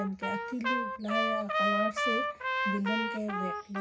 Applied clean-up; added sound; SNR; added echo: none; Trumpet; -3 dB; reverberation time 0.4 s.